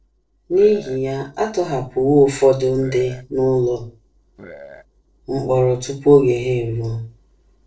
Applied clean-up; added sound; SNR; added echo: neural separator model SepFormer DNS4.